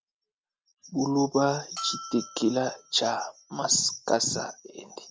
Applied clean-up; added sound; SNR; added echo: none; Bell; 14 dB; none.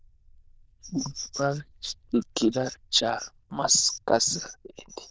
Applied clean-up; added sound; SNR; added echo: neural diffusion model UNIVERSE++.